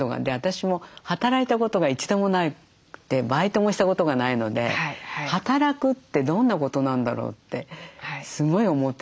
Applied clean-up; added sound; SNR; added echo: none; none; none; none.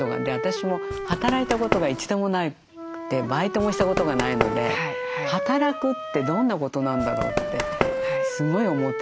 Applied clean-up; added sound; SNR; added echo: none; Run + Wind instrument, woodwind instrument; 3 dB; none.